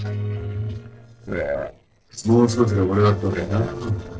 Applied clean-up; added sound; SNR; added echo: neural separator model SepFormer DNS4.